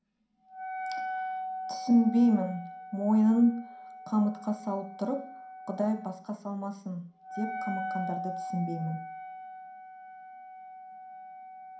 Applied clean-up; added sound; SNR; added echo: none; Wind instrument, woodwind instrument; 9 dB; reverberation time 0.5 s.